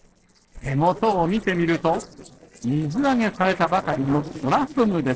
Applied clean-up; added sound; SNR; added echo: neural separator model SepFormer DNS4.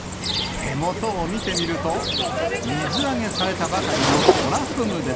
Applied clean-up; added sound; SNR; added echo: none; Cricket; -1 dB; none.